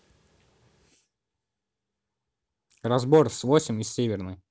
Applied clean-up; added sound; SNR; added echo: none; none; none; none.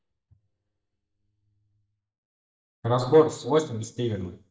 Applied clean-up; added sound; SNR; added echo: neural mask model DeepFilterNet 3.